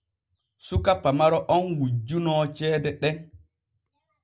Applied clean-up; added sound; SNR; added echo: none; none; none; none.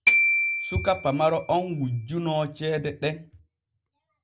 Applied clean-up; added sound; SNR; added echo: none; Glockenspiel; 0 dB; none.